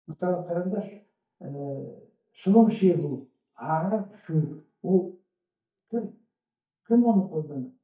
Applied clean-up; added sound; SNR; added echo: neural mask model DeepFilterNet 3.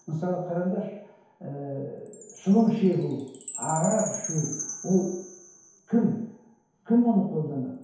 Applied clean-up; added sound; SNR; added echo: none; Chime; 13 dB; reverberation time 1.0 s.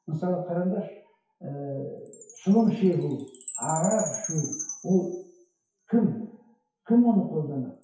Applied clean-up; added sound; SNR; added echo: classical method WPE with log-MMSE.